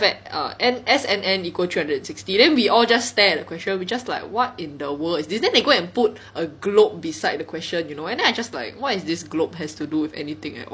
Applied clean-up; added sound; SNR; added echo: none; none; none; none.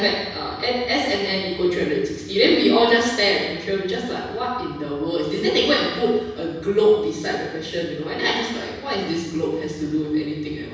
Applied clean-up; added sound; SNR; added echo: none; none; none; reverberation time 1.1 s.